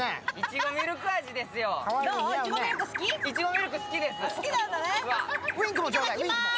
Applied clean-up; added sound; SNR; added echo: none; Bird; 6 dB; none.